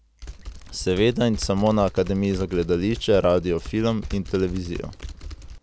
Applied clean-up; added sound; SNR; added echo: none; Typing; 13 dB; none.